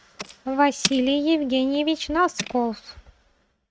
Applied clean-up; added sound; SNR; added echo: neural mask model RNNoise.